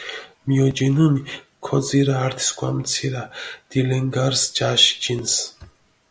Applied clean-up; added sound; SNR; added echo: none; none; none; none.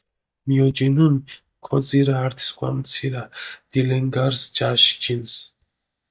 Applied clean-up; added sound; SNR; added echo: neural mask model DeepFilterNet 3.